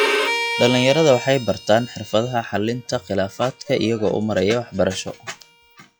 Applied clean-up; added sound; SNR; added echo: classical method log-MMSE.